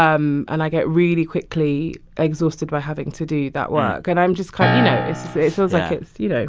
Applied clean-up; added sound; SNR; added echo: none; Piano; 2 dB; none.